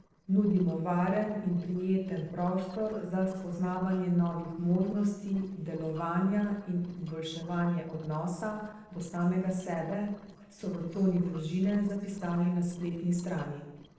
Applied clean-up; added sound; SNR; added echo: neural separator model SepFormer DNS4.